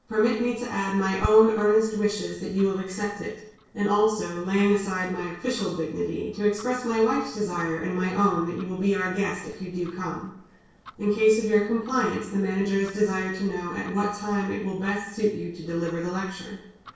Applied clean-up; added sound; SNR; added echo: neural separator model SepFormer DNS4.